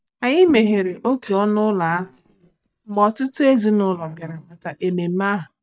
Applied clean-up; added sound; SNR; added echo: neural mask model DeepFilterNet 3.